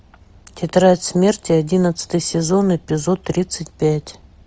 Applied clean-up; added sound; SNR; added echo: none; none; none; none.